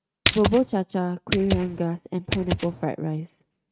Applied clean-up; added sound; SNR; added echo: neural mask model RNNoise.